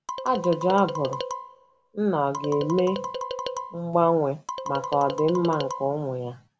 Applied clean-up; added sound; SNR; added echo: none; Marimba, xylophone; 8 dB; none.